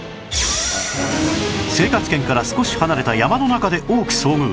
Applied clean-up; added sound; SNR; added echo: none; Burping, eructation; 14 dB; none.